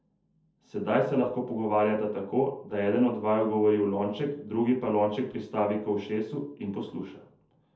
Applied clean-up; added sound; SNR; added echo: none; none; none; reverberation time 0.5 s.